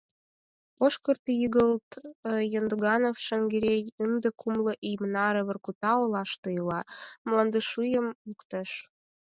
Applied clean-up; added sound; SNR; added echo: none; none; none; none.